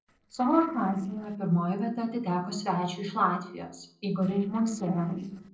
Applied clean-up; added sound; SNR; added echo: neural separator model SepFormer DNS4.